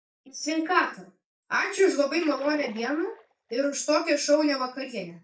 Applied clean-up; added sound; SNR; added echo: neural mask model DeepFilterNet 3.